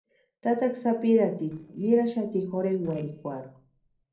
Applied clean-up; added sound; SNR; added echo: neural separator model SepFormer DNS4.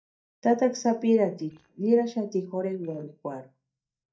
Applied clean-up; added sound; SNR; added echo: neural mask model DeepFilterNet 3.